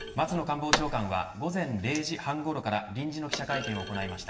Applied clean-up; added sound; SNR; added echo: none; Thump, thud; 6 dB; reverberation time 0.9 s.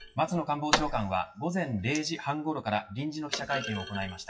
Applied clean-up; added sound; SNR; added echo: classical method WPE with log-MMSE.